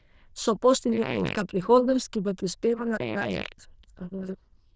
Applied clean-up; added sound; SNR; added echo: neural diffusion model UNIVERSE++.